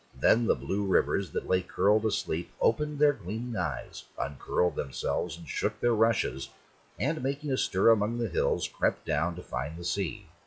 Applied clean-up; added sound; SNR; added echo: classical method WPE with log-MMSE.